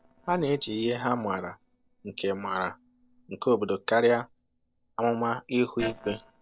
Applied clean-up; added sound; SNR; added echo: neural separator model SepFormer DNS4.